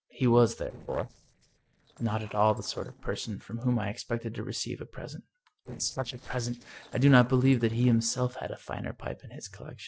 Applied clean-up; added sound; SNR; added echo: neural separator model SepFormer DNS4.